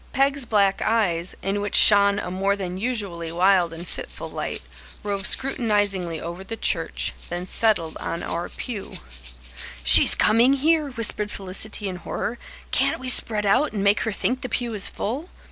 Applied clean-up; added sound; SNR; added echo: none; Rattle (instrument); 16 dB; none.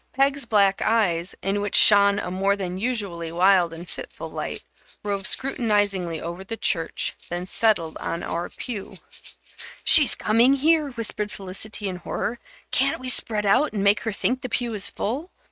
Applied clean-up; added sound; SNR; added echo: neural mask model RNNoise.